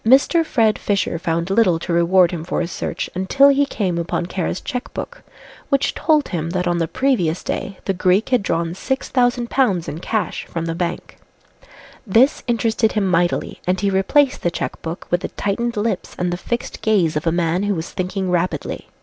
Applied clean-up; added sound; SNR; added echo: none; none; none; none.